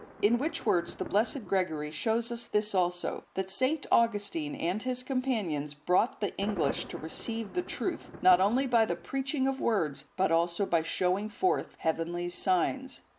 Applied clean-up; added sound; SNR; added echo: none; Thunder; 20 dB; none.